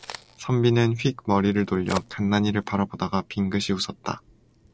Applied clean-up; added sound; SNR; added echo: none; Crack; 19 dB; none.